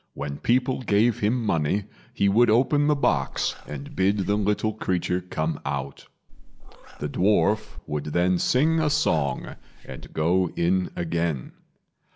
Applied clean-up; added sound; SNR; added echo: none; Meow; 13 dB; none.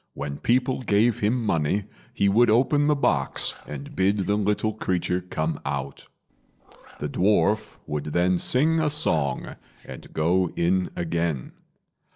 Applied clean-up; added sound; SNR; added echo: neural separator model SepFormer DNS4.